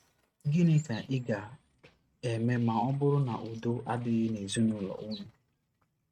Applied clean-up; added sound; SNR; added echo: neural mask model RNNoise.